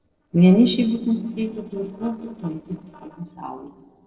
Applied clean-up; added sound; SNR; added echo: neural separator model SepFormer DNS4.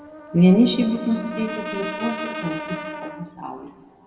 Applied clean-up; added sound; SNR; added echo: none; Brass instrument; 11 dB; reverberation time 1.9 s.